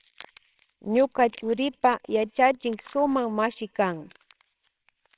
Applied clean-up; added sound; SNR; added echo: neural separator model SepFormer WHAMR!.